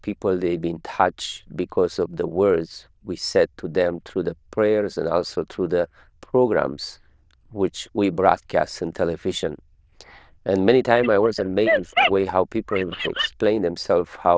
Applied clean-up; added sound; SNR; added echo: neural diffusion model UNIVERSE++.